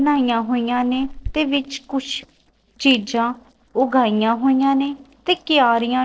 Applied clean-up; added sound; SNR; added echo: neural separator model SepFormer DNS4.